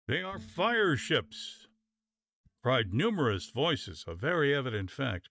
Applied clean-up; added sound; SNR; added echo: neural mask model DeepFilterNet 3.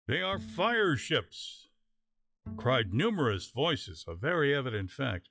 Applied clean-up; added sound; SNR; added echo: classical method log-MMSE.